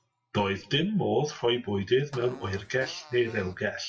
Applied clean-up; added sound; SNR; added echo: classical method WPE with log-MMSE.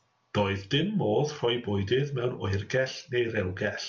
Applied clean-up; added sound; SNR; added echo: none; none; none; none.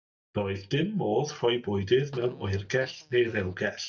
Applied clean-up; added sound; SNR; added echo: neural mask model DeepFilterNet 3.